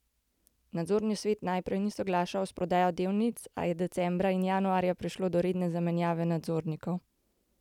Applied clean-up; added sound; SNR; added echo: none; none; none; none.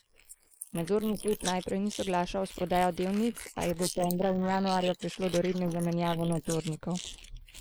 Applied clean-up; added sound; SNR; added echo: neural mask model Resemble Enhance denoiser.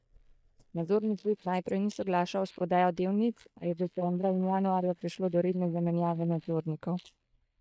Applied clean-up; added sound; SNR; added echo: neural mask model DeepFilterNet 3.